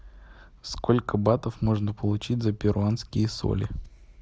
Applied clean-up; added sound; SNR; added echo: none; none; none; none.